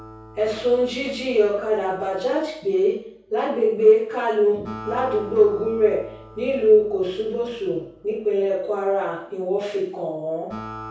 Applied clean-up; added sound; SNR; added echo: none; Acoustic guitar; 20 dB; reverberation time 0.6 s.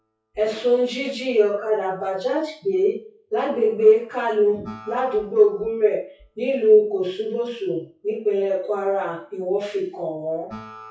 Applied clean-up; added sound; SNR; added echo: classical method WPE with log-MMSE.